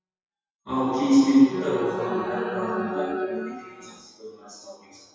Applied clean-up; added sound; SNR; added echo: classical method WPE with log-MMSE.